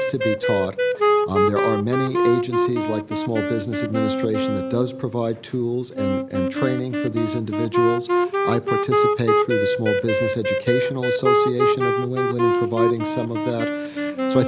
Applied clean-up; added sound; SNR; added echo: none; Wind instrument, woodwind instrument; -3 dB; none.